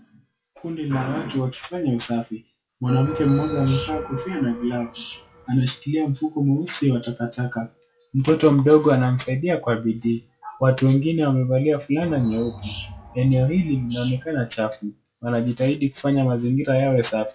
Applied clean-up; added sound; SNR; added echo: classical method log-MMSE.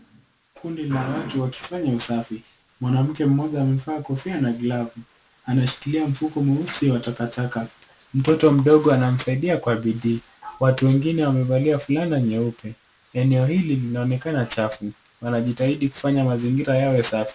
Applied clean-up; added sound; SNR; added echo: none; none; none; none.